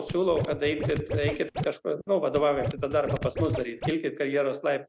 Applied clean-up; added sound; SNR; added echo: none; Scratching (performance technique); 5 dB; none.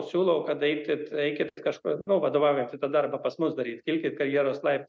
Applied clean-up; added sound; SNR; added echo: none; none; none; none.